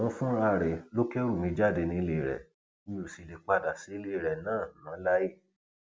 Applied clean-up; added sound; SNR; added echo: none; none; none; none.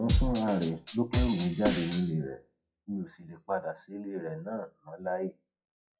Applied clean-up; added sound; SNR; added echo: classical method WPE with log-MMSE.